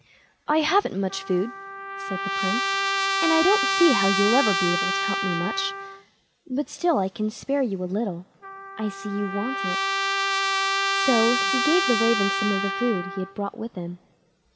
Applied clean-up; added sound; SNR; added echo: none; Trumpet; 1 dB; none.